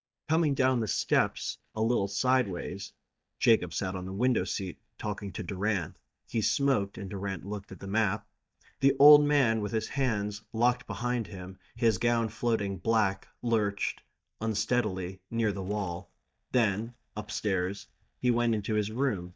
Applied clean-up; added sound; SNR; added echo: neural mask model DeepFilterNet 3.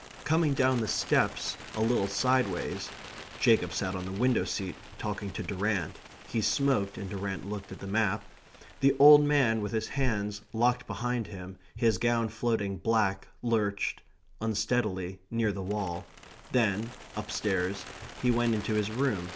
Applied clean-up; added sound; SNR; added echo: none; Bird; 19 dB; none.